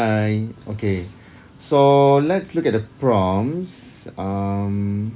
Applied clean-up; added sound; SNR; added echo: none; none; none; none.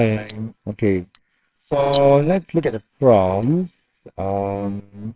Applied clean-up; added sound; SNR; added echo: neural separator model SepFormer WHAMR!.